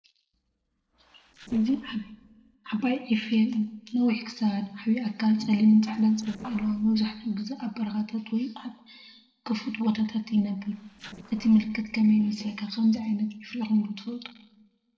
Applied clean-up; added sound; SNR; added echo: neural separator model SepFormer DNS4.